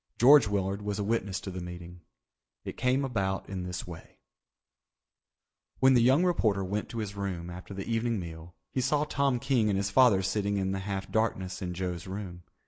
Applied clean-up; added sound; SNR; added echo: none; none; none; none.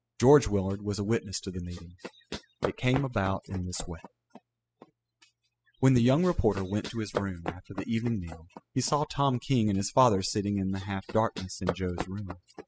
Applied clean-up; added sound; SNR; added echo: classical method spectral subtraction.